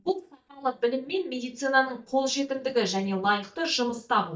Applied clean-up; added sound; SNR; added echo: neural mask model DeepFilterNet 3.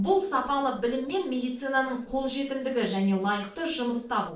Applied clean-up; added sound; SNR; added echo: neural separator model SepFormer DNS4.